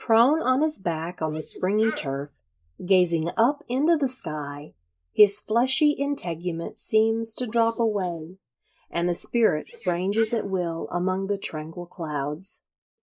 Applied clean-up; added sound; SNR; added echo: neural mask model Resemble Enhance denoiser.